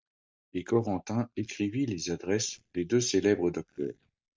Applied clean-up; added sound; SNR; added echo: neural mask model DeepFilterNet 3.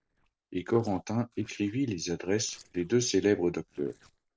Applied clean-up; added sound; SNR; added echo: neural separator model SepFormer DNS4.